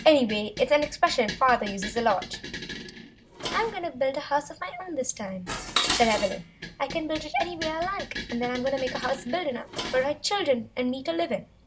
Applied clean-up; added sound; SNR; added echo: none; Dishes, pots, and pans; 9 dB; none.